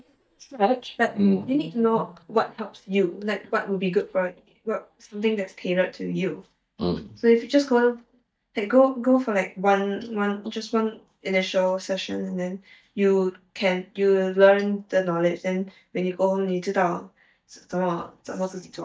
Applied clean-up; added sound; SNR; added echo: neural mask model DeepFilterNet 3.